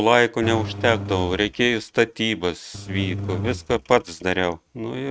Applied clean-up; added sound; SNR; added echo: neural mask model RNNoise.